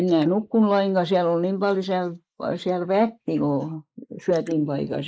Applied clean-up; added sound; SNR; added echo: neural mask model Resemble Enhance denoiser.